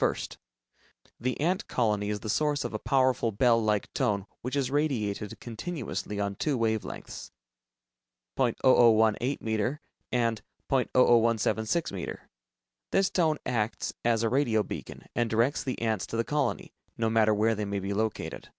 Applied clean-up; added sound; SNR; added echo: none; none; none; none.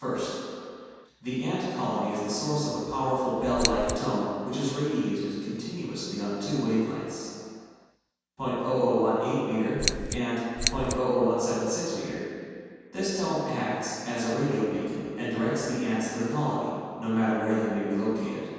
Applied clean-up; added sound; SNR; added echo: none; Scissors; 1 dB; reverberation time 2.1 s.